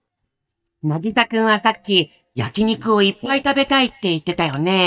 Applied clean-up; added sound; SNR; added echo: neural mask model DeepFilterNet 3.